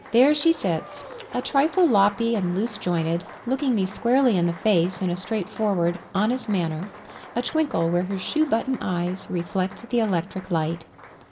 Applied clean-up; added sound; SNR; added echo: none; Applause; 19 dB; reverberation time 0.5 s.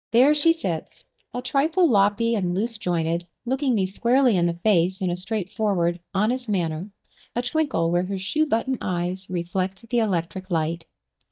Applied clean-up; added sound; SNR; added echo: neural mask model DeepFilterNet 3.